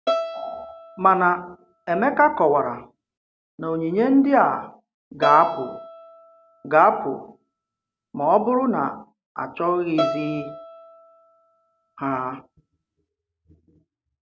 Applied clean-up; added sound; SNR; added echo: none; Bowed string instrument; 9 dB; none.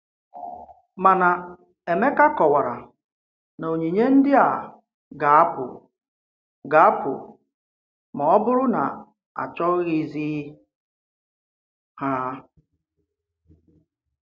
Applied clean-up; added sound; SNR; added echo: none; none; none; none.